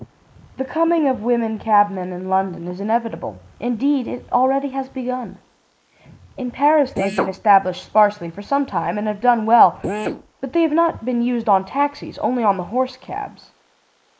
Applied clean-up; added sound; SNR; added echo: neural mask model Resemble Enhance denoiser.